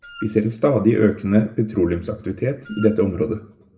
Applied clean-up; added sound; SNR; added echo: none; Wind instrument, woodwind instrument; 19 dB; reverberation time 0.7 s.